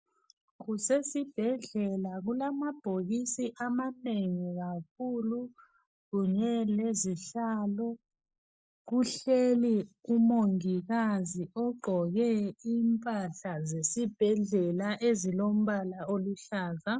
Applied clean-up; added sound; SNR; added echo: neural mask model Resemble Enhance denoiser.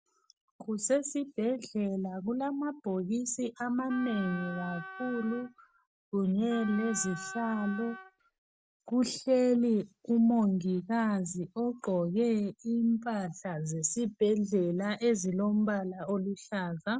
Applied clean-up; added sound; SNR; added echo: none; Wind instrument, woodwind instrument; 13 dB; none.